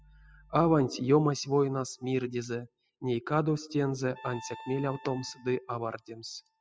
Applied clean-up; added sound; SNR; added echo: classical method spectral subtraction.